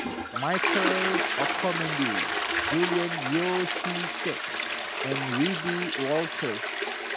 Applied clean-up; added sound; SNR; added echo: none; Toilet flush; -2 dB; none.